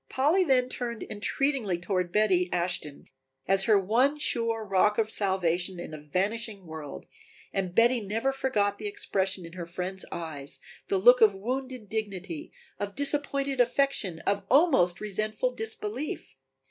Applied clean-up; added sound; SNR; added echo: none; none; none; none.